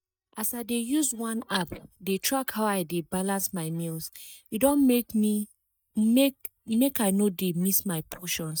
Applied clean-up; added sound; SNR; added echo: neural mask model DeepFilterNet 3.